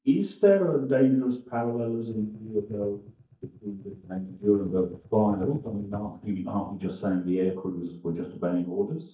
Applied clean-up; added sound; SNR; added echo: neural mask model DeepFilterNet 3.